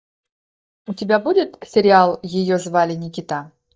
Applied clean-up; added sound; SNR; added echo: neural mask model DeepFilterNet 3.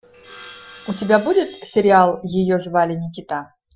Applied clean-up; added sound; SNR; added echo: classical method Wiener filter.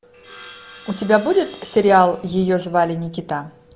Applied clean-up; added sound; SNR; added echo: none; Sawing; 17 dB; none.